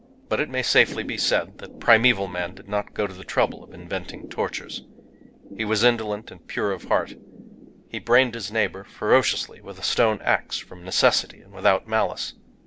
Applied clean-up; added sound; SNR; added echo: none; Thunder / Rain; 20 dB; none.